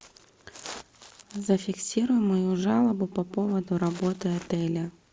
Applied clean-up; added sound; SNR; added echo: none; none; none; none.